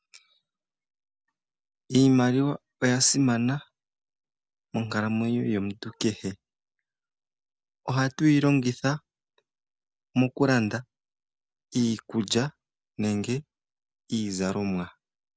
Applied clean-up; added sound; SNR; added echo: none; none; none; none.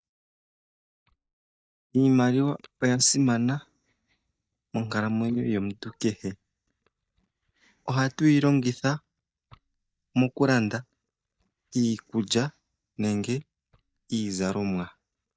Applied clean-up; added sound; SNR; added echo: neural mask model DeepFilterNet 3.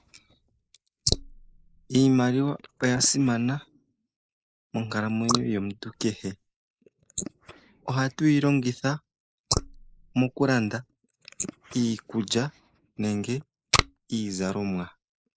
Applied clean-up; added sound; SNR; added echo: neural mask model Resemble Enhance denoiser.